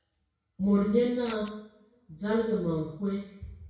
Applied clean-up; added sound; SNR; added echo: none; Scissors; 19 dB; reverberation time 0.6 s.